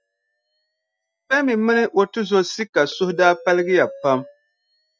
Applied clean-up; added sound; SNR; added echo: neural mask model DeepFilterNet 3.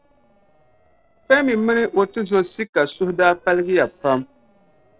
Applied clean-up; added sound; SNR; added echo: neural separator model SepFormer DNS4.